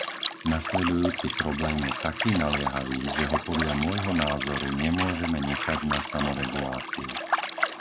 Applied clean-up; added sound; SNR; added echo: none; Liquid; 3 dB; none.